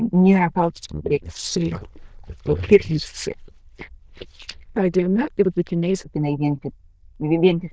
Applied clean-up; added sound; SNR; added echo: neural diffusion model UNIVERSE++.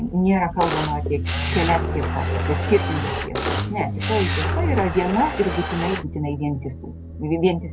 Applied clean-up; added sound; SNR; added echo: none; Motorcycle + Camera; 1 dB; none.